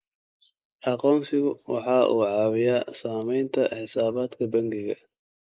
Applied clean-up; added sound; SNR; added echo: neural mask model Resemble Enhance denoiser.